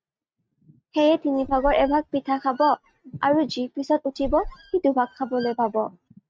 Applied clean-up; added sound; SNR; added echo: neural mask model RNNoise.